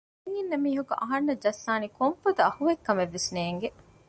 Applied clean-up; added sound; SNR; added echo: none; none; none; none.